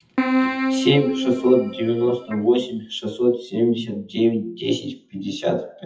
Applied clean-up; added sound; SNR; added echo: classical method WPE with log-MMSE.